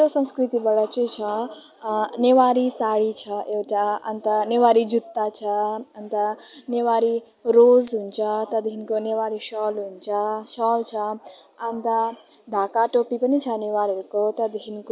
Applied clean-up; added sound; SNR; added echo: none; none; none; none.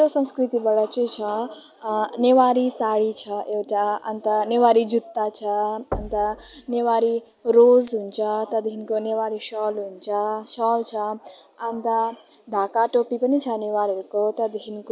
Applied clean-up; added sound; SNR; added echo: none; Knock / Wood / Percussion; 14 dB; none.